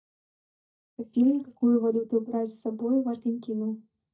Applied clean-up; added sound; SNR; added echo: neural mask model DeepFilterNet 3.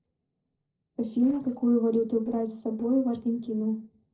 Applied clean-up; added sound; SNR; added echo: neural separator model SepFormer DNS4.